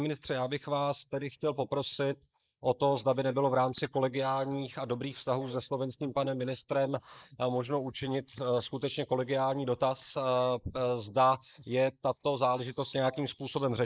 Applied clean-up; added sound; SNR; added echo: neural mask model Resemble Enhance denoiser.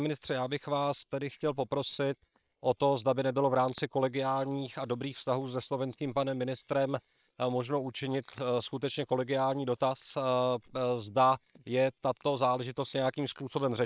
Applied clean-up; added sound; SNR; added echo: neural separator model SepFormer WHAM!.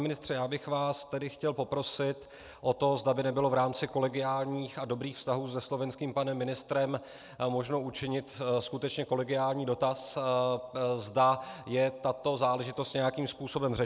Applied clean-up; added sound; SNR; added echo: none; none; none; none.